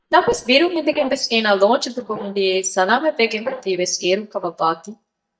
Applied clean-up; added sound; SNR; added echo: neural mask model DeepFilterNet 3.